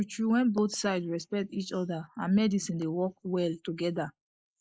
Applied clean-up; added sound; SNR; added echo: neural mask model Resemble Enhance denoiser.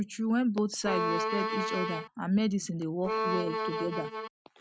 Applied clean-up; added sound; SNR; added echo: neural mask model RNNoise.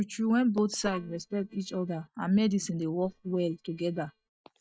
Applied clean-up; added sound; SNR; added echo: neural mask model DeepFilterNet 3.